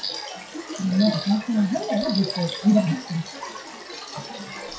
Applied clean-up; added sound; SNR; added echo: classical method WPE with log-MMSE.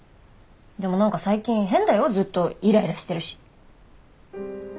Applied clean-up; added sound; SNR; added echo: none; none; none; none.